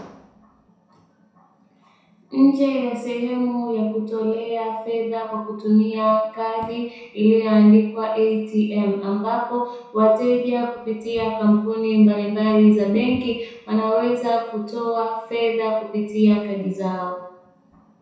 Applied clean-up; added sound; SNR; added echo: none; none; none; reverberation time 0.7 s.